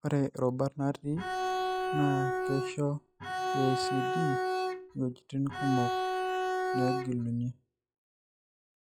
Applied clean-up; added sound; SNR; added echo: classical method log-MMSE.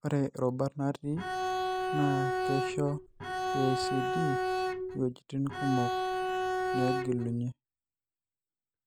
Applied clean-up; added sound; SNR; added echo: none; Bowed string instrument; -2 dB; none.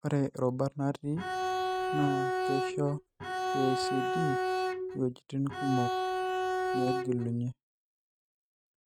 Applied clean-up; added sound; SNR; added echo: neural mask model RNNoise.